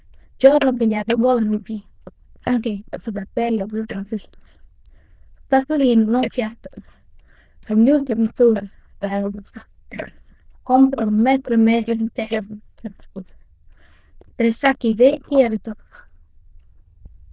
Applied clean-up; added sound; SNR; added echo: neural diffusion model UNIVERSE++.